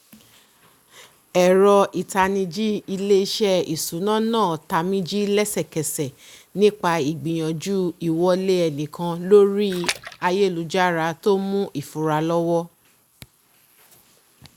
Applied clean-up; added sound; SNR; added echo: none; Splash, splatter; 9 dB; none.